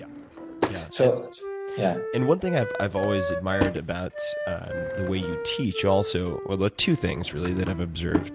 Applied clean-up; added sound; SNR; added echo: none; Wind instrument, woodwind instrument + Drawer open or close / Wood; 5 dB; none.